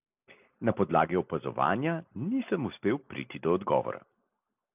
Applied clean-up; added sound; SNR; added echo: none; none; none; none.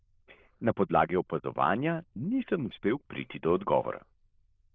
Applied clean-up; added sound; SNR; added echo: neural diffusion model UNIVERSE++.